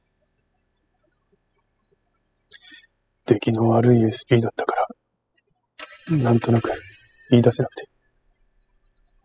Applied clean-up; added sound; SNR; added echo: classical method spectral subtraction.